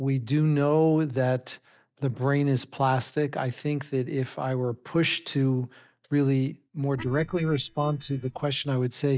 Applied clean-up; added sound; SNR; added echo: neural mask model DeepFilterNet 3.